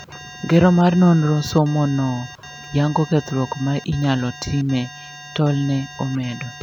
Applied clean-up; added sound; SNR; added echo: none; Alarm; 19 dB; none.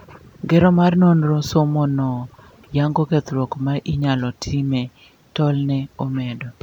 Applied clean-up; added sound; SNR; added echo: none; none; none; none.